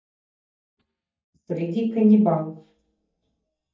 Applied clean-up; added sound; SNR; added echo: neural mask model DeepFilterNet 3.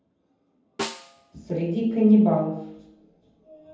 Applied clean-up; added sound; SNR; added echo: none; Snare drum; 15 dB; reverberation time 0.9 s.